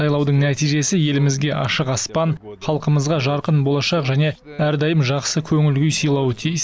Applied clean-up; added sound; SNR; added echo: none; none; none; none.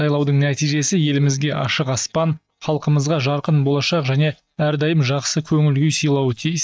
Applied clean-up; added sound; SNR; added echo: neural mask model DeepFilterNet 3.